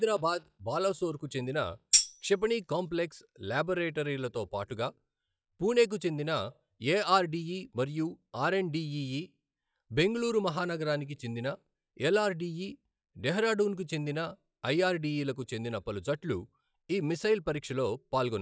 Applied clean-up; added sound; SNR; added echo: classical method log-MMSE.